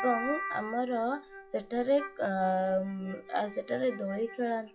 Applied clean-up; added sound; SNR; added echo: classical method log-MMSE.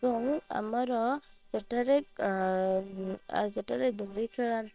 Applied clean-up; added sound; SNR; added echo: neural separator model SepFormer WHAM!.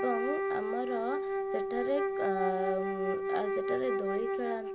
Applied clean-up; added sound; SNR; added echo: none; Wind instrument, woodwind instrument; -3 dB; none.